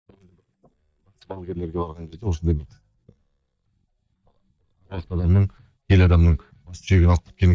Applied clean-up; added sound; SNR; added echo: neural mask model DeepFilterNet 3.